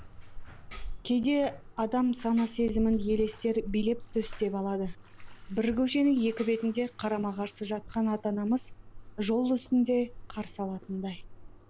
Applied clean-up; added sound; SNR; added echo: none; Bathtub (filling or washing) + Tambourine; 12 dB; none.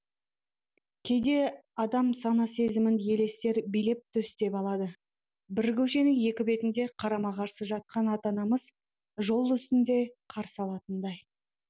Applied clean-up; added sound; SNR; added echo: none; none; none; none.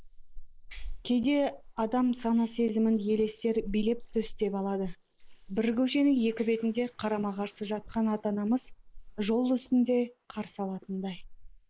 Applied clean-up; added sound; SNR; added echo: neural mask model Resemble Enhance denoiser.